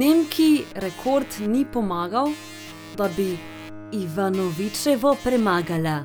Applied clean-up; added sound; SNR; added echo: none; Bowed string instrument + Organ; 16 dB; none.